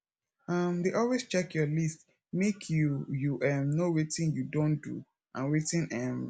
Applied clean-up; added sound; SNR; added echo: none; none; none; none.